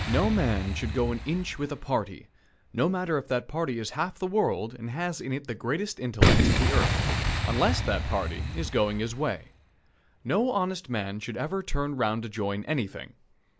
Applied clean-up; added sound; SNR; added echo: none; Boom; 1 dB; none.